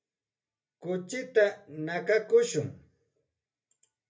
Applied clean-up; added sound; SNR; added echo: none; none; none; reverberation time 0.3 s.